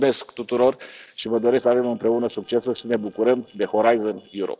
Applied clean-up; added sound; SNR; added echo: neural separator model SepFormer DNS4.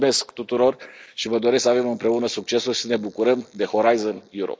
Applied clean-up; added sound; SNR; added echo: neural mask model Resemble Enhance denoiser.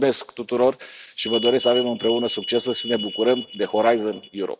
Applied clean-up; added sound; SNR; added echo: neural mask model RNNoise.